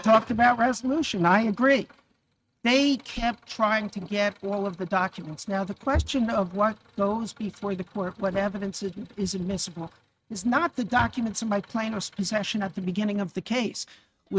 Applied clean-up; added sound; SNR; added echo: neural mask model RNNoise.